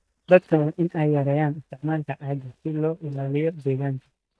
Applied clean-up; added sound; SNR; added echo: neural mask model DeepFilterNet 3.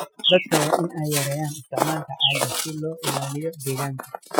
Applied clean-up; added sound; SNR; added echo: classical method Wiener filter.